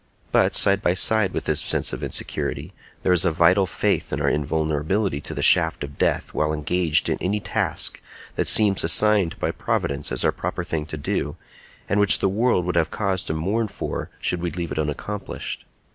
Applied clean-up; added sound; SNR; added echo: none; none; none; none.